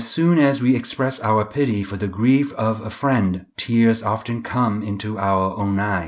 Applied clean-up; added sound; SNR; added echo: none; none; none; none.